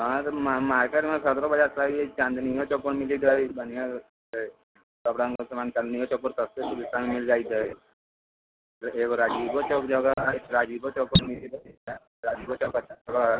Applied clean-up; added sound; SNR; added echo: none; none; none; none.